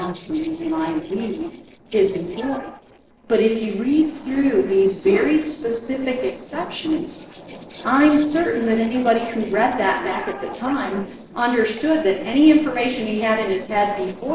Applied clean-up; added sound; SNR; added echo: neural separator model SepFormer DNS4.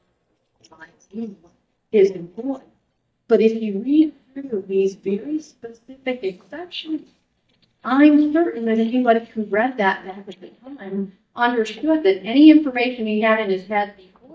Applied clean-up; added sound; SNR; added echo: neural mask model DeepFilterNet 3.